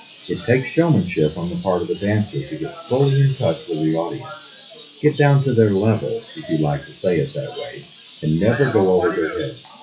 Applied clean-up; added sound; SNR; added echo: classical method WPE with log-MMSE.